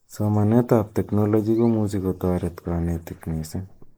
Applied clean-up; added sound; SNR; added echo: neural mask model Resemble Enhance denoiser.